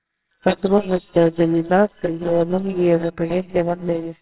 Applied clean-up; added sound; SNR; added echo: neural separator model SepFormer WHAMR!.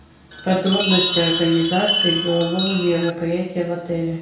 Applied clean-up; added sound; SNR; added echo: none; Chime; 3 dB; reverberation time 0.5 s.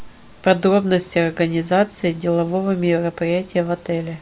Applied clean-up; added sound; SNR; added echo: none; none; none; none.